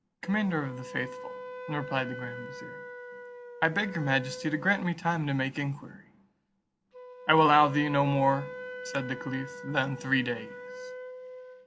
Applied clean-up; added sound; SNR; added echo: none; Wind instrument, woodwind instrument; 13 dB; none.